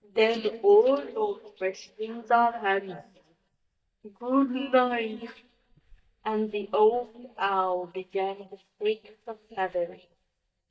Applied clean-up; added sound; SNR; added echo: neural mask model DeepFilterNet 3.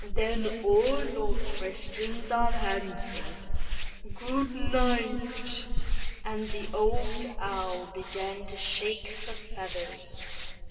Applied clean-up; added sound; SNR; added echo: none; Hands; -3 dB; reverberation time 2.8 s.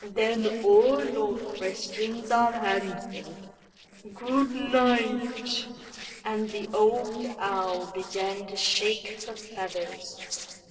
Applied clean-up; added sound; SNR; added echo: neural separator model SepFormer DNS4.